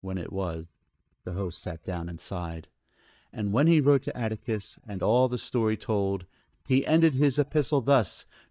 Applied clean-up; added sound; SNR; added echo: neural mask model DeepFilterNet 3.